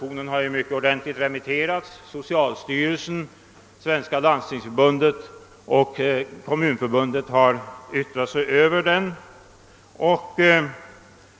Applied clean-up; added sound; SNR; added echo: none; none; none; none.